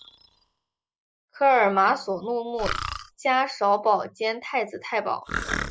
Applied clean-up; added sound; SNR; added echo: classical method spectral subtraction.